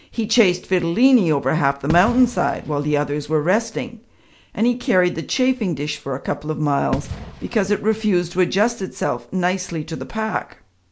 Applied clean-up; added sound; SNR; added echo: none; Fireworks; 14 dB; none.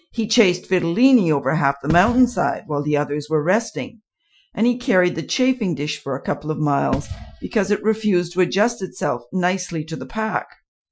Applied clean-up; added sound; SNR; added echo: classical method Wiener filter.